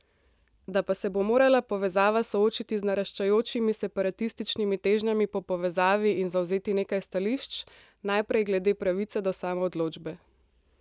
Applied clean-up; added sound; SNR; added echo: none; none; none; none.